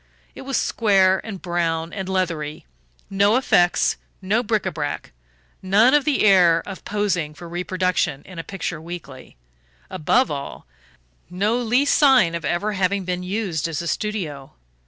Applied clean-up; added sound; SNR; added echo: none; none; none; none.